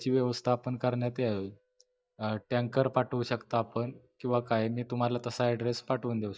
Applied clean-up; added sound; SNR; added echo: neural mask model DeepFilterNet 3.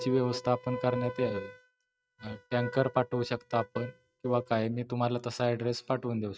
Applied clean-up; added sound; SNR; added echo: neural mask model RNNoise.